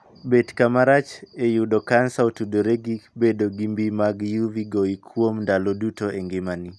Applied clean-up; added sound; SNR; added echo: none; none; none; none.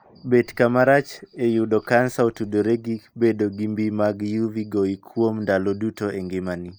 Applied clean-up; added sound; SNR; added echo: neural mask model Resemble Enhance denoiser.